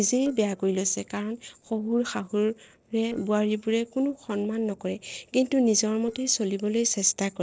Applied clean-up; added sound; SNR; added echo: neural separator model SepFormer DNS4.